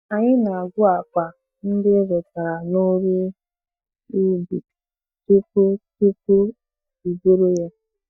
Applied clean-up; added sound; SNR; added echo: neural mask model DeepFilterNet 3.